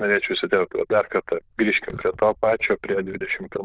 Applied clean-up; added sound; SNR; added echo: neural diffusion model UNIVERSE++.